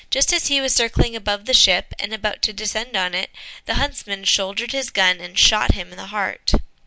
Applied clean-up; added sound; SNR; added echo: none; none; none; none.